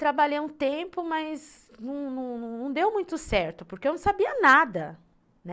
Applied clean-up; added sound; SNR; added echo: none; none; none; none.